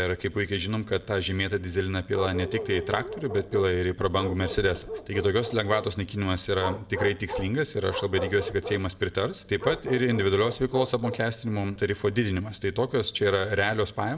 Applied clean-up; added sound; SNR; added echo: none; Bark; 11 dB; reverberation time 1.0 s.